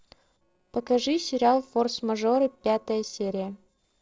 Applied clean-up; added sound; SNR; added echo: neural separator model SepFormer DNS4.